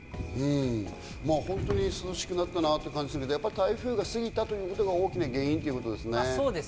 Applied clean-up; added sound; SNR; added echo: none; Thunder; 10 dB; none.